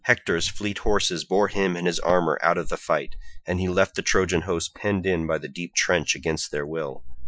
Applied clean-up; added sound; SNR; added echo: classical method Wiener filter.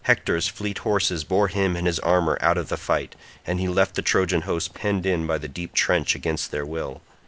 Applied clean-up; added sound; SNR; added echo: neural separator model SepFormer DNS4.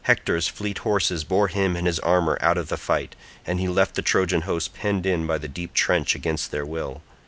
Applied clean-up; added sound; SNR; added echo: none; none; none; none.